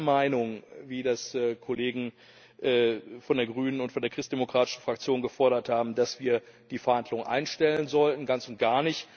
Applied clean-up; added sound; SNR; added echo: none; none; none; none.